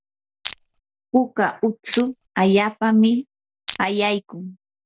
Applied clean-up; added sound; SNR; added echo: none; Crushing; 8 dB; none.